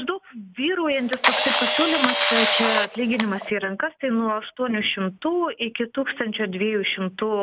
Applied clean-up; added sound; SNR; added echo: none; Camera; -1 dB; none.